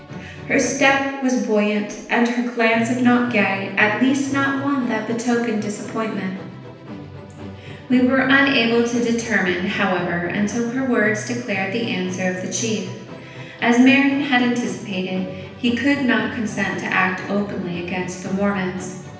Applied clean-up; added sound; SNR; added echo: none; Musical instrument; 15 dB; reverberation time 0.9 s.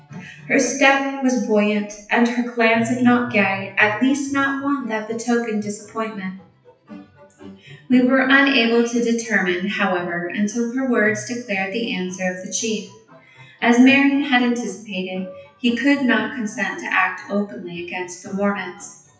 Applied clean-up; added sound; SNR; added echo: classical method WPE with log-MMSE.